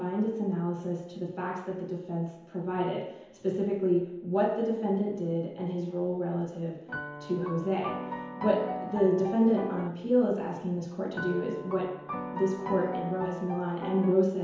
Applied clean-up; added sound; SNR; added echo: none; Piano; 8 dB; reverberation time 1.0 s.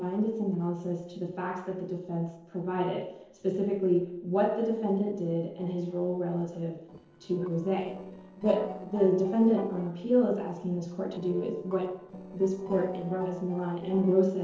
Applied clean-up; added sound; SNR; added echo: neural separator model SepFormer DNS4.